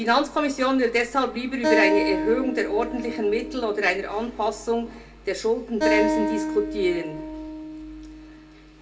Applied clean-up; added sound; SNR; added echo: none; Acoustic guitar; 4 dB; reverberation time 0.2 s.